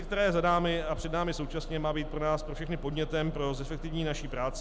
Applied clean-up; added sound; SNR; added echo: none; Bus; 7 dB; none.